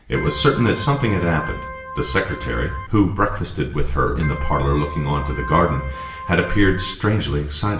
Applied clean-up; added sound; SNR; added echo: none; Organ; 13 dB; reverberation time 0.8 s.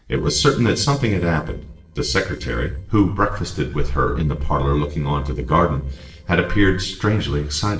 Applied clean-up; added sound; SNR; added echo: neural separator model SepFormer DNS4.